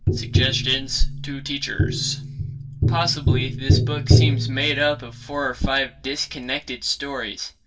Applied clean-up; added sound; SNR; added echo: none; Tap; -4 dB; reverberation time 0.2 s.